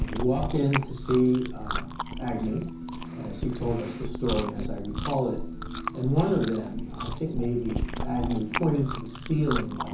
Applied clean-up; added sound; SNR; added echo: none; Chewing, mastication; 5 dB; reverberation time 0.6 s.